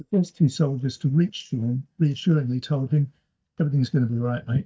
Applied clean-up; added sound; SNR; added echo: neural mask model DeepFilterNet 3.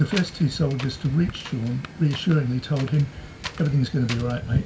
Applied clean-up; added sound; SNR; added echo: none; Wind; 11 dB; reverberation time 0.2 s.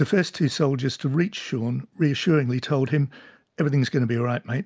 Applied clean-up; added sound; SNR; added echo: none; none; none; none.